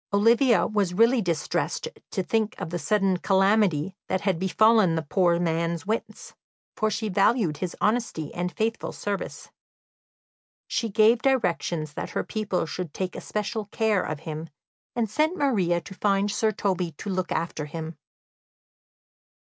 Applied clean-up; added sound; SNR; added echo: none; none; none; none.